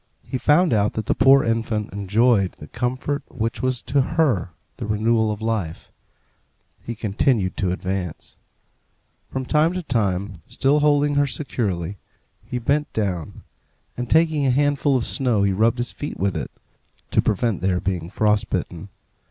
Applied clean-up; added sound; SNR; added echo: none; none; none; none.